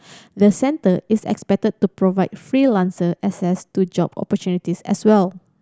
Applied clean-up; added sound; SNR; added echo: none; none; none; none.